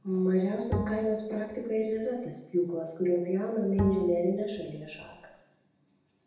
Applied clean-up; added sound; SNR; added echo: none; Bowed string instrument; 7 dB; reverberation time 0.8 s.